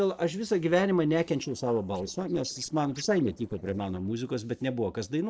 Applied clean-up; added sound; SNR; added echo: neural separator model SepFormer DNS4.